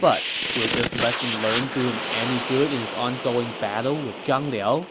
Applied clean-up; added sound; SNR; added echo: none; Fire; 4 dB; none.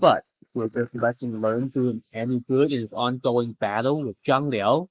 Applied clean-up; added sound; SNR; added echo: neural mask model Resemble Enhance denoiser.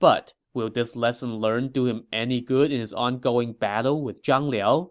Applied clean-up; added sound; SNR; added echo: none; none; none; none.